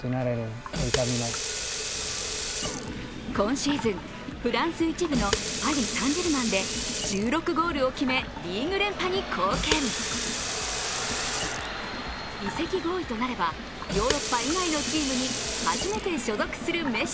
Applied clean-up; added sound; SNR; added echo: none; Sink (filling or washing) / Water tap, faucet; 4 dB; none.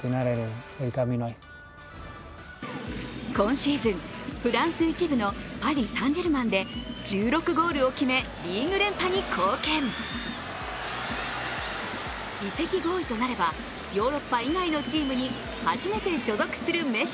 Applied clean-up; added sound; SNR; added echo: none; none; none; none.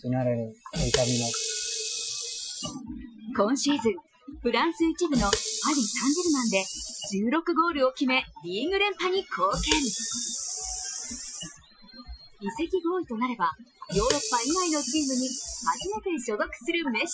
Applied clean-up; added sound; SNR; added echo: classical method Wiener filter.